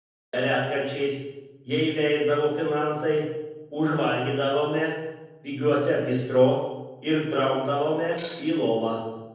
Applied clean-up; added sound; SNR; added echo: neural separator model SepFormer DNS4.